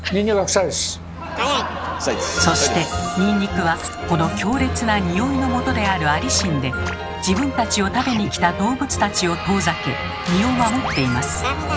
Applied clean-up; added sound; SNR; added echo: none; Aircraft; 12 dB; none.